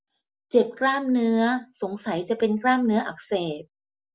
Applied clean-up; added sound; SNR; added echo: none; none; none; none.